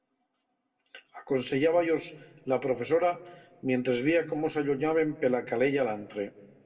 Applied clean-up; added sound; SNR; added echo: none; none; none; reverberation time 1.4 s.